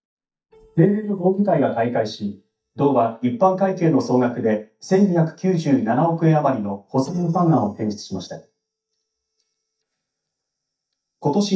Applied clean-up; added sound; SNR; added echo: neural mask model DeepFilterNet 3.